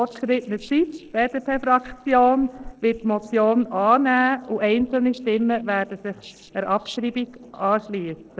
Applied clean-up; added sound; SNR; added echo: neural separator model SepFormer DNS4.